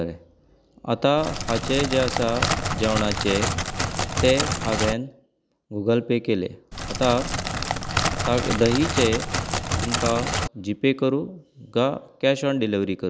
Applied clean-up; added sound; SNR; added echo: none; Crackle; 1 dB; none.